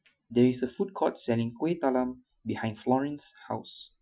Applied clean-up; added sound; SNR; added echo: classical method Wiener filter.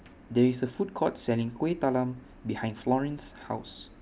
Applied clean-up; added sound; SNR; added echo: none; none; none; none.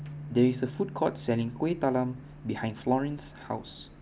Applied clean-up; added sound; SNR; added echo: none; Bass guitar; 15 dB; none.